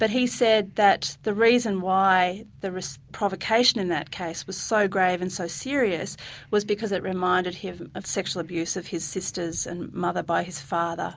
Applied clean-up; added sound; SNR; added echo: none; none; none; none.